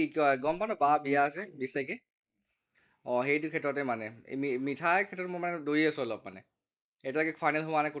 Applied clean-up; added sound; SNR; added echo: neural mask model Resemble Enhance denoiser.